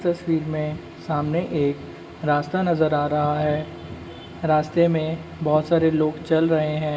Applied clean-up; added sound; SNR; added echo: none; none; none; reverberation time 1.1 s.